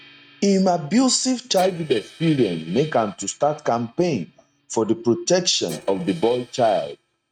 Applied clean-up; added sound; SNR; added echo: neural mask model RNNoise.